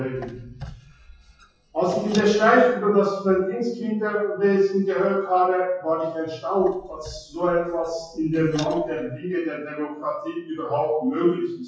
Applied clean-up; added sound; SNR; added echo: classical method WPE with log-MMSE.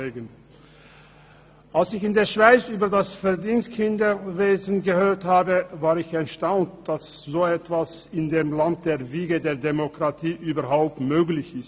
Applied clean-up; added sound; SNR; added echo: none; none; none; none.